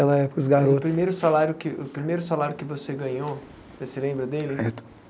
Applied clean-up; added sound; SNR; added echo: none; none; none; none.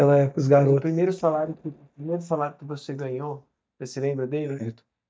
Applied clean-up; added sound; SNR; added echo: neural mask model DeepFilterNet 3.